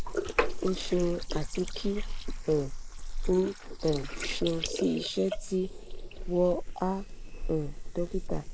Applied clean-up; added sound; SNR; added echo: neural mask model Resemble Enhance denoiser.